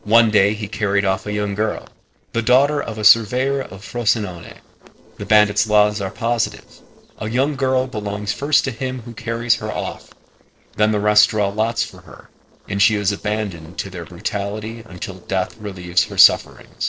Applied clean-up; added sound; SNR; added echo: neural separator model SepFormer DNS4.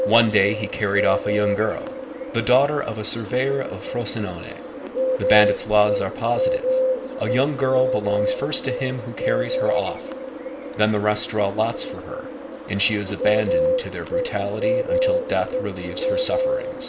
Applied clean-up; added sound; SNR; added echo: none; Bird; 2 dB; reverberation time 0.4 s.